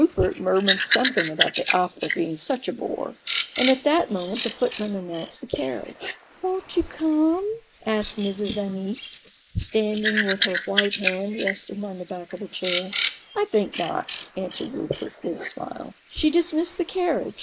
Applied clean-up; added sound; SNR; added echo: neural mask model Resemble Enhance denoiser.